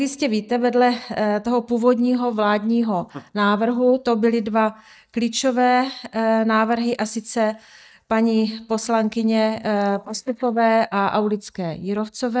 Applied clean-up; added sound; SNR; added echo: neural mask model DeepFilterNet 3.